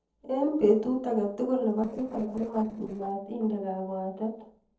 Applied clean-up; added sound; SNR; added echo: neural separator model SepFormer DNS4.